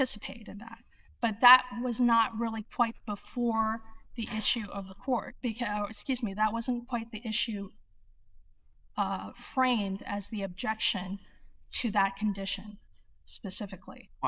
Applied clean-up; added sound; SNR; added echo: neural diffusion model UNIVERSE++.